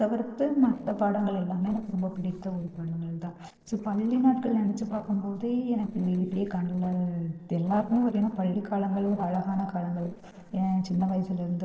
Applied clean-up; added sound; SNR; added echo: neural separator model SepFormer DNS4.